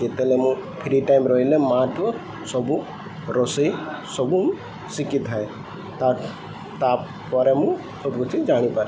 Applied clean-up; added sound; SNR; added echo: none; none; none; none.